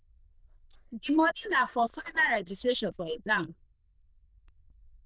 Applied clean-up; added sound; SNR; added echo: neural diffusion model UNIVERSE++.